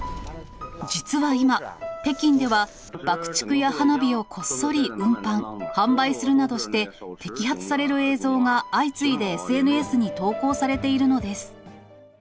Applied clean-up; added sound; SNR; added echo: none; Piano; 17 dB; none.